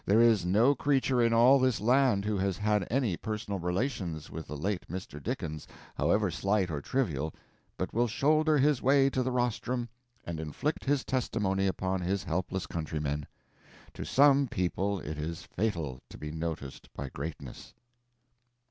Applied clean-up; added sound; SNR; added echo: none; none; none; none.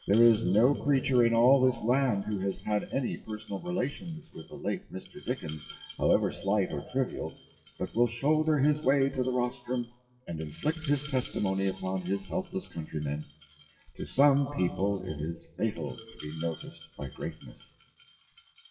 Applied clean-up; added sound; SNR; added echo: classical method WPE with log-MMSE.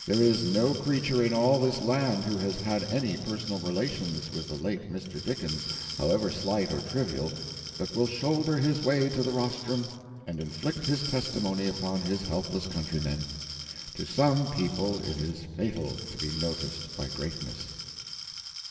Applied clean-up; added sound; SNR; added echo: none; Glass; 10 dB; reverberation time 2.5 s.